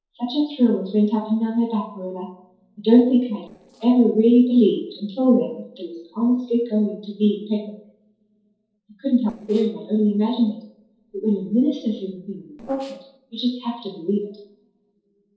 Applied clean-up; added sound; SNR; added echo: neural separator model SepFormer DNS4.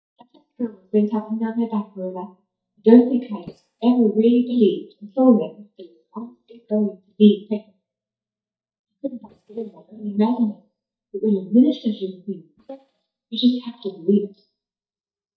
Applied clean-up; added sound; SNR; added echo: neural mask model DeepFilterNet 3.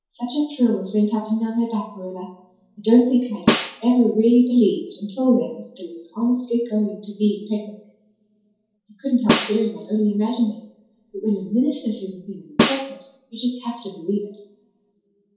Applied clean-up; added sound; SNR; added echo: none; Snare drum; 2 dB; reverberation time 2.4 s.